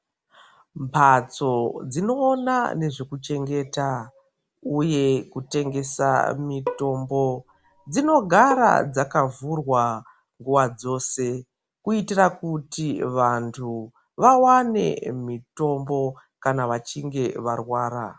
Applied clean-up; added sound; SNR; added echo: none; Bowed string instrument; 13 dB; none.